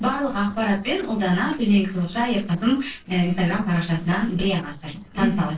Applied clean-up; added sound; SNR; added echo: neural separator model SepFormer DNS4.